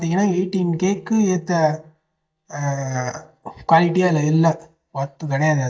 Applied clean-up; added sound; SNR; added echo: neural mask model DeepFilterNet 3.